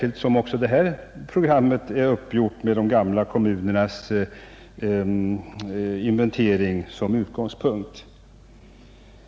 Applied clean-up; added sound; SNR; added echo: none; none; none; none.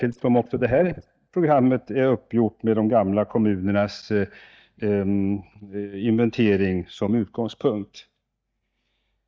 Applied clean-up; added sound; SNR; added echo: neural mask model DeepFilterNet 3.